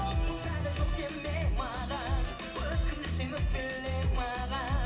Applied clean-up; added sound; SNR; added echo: none; none; none; reverberation time 0.8 s.